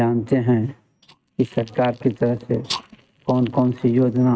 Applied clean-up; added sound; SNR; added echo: neural mask model RNNoise.